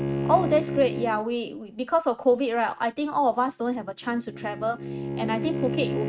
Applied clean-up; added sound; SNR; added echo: neural mask model RNNoise.